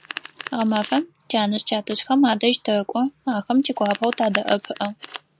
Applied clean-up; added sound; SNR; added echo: none; Domestic sounds, home sounds; 15 dB; none.